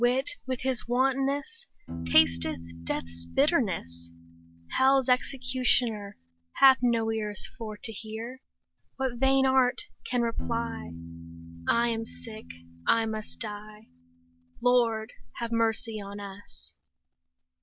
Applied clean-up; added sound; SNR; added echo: none; Piano; 15 dB; none.